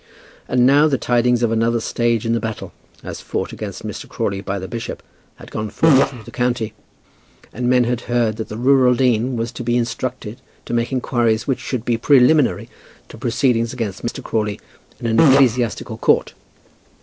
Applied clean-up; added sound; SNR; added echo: none; Fart; -3 dB; none.